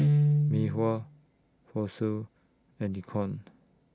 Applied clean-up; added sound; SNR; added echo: none; Guitar; -3 dB; none.